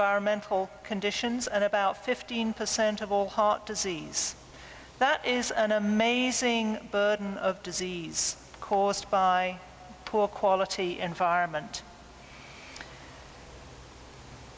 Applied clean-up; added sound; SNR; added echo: none; none; none; none.